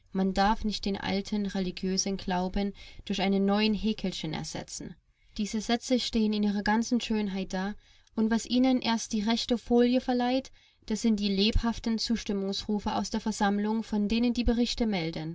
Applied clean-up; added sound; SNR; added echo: none; none; none; none.